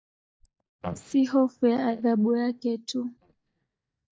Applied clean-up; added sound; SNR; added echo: neural mask model DeepFilterNet 3.